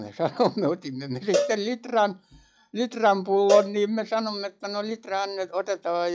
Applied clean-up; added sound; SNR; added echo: classical method log-MMSE.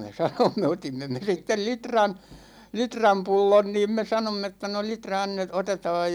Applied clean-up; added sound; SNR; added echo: none; none; none; none.